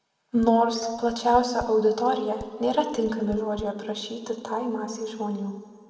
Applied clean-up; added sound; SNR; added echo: none; Dishes, pots, and pans; 18 dB; reverberation time 1.9 s.